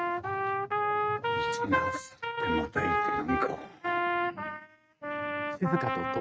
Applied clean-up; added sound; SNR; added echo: neural mask model RNNoise.